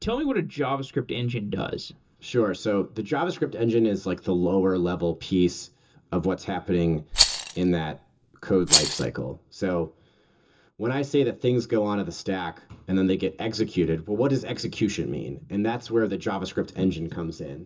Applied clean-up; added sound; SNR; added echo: none; Rattle; 0 dB; reverberation time 0.2 s.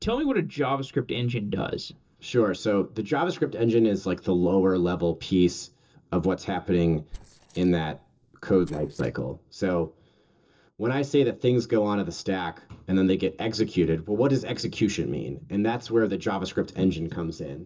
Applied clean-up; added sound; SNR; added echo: neural separator model SepFormer DNS4.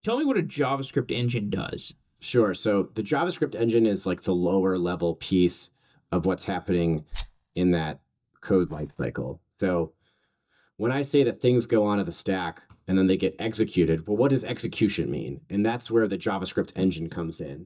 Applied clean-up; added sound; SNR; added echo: neural mask model DeepFilterNet 3.